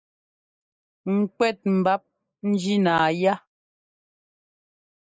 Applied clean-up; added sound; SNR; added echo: neural mask model Resemble Enhance denoiser.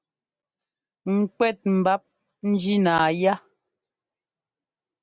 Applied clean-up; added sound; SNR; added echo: none; none; none; none.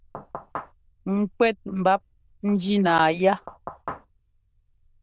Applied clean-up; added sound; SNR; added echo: neural diffusion model UNIVERSE++.